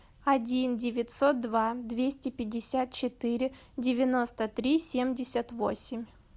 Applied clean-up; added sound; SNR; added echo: none; none; none; none.